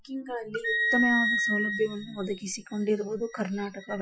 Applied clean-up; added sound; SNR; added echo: classical method Wiener filter.